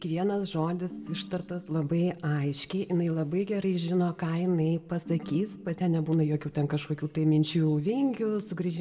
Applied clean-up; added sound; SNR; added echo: none; Ringtone; 19 dB; reverberation time 1.9 s.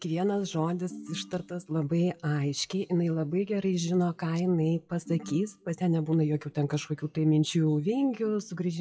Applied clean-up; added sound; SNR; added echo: classical method WPE with log-MMSE.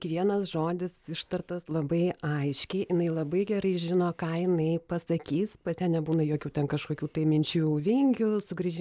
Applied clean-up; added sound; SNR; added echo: none; none; none; none.